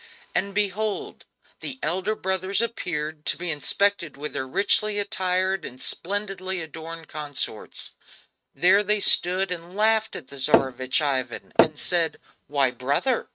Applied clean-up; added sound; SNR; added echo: neural mask model RNNoise.